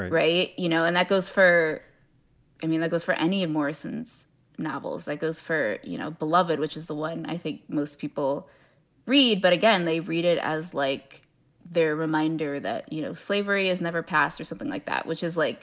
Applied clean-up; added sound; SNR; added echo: none; none; none; none.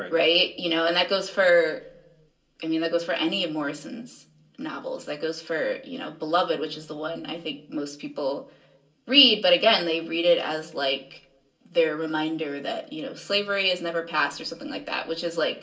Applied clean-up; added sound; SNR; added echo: none; none; none; reverberation time 0.2 s.